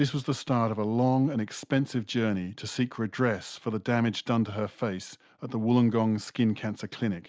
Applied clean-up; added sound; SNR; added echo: none; none; none; none.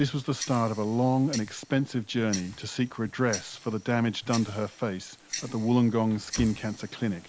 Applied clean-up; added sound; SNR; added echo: none; Tick-tock + Wood; 14 dB; none.